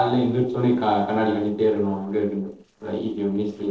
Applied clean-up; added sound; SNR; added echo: neural separator model SepFormer DNS4.